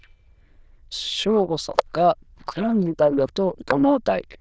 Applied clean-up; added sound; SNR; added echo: neural diffusion model UNIVERSE++.